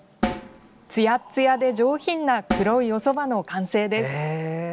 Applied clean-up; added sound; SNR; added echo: none; Snare drum; 10 dB; none.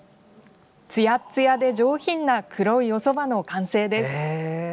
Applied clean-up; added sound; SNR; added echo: none; none; none; none.